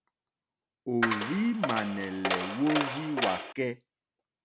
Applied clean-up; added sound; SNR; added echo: none; Coin (dropping); 0 dB; none.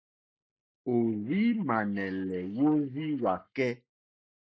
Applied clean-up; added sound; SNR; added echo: neural mask model Resemble Enhance denoiser.